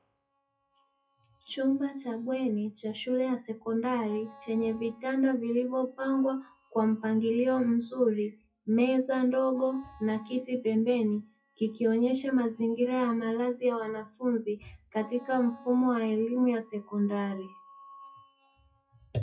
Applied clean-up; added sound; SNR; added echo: classical method WPE with log-MMSE.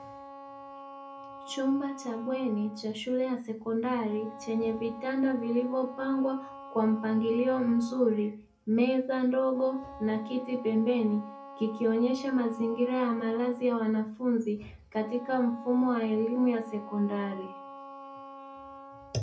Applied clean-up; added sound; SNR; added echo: none; Wind instrument, woodwind instrument; 17 dB; reverberation time 0.3 s.